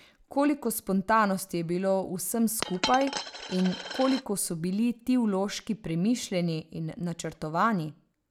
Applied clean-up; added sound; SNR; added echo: none; Coin (dropping); 11 dB; none.